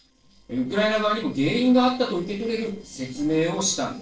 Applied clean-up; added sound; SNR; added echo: neural separator model SepFormer DNS4.